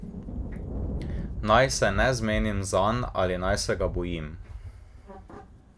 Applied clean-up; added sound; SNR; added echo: none; Thunder; 7 dB; none.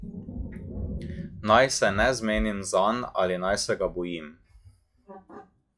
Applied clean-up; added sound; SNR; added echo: classical method log-MMSE.